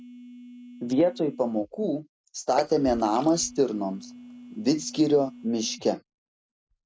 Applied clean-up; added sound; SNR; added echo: none; Water / Splash, splatter + Telephone; 16 dB; none.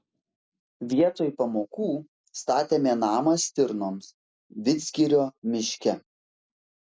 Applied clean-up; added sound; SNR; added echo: none; none; none; none.